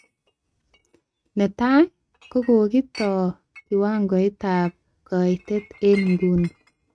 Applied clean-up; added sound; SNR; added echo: neural mask model RNNoise.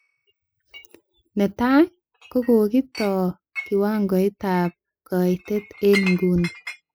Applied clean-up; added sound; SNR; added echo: classical method spectral subtraction.